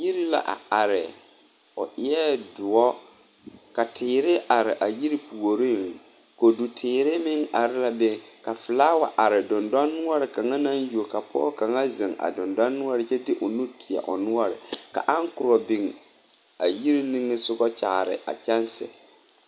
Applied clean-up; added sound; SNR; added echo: none; none; none; none.